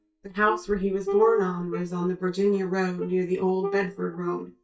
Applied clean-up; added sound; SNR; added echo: neural mask model DeepFilterNet 3.